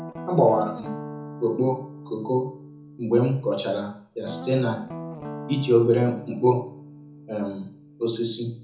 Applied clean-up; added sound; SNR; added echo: none; Guitar; 14 dB; reverberation time 0.6 s.